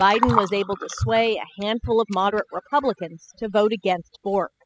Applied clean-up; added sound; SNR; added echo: classical method spectral subtraction.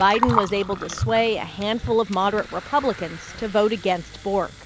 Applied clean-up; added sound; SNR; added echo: none; Gurgling; 8 dB; none.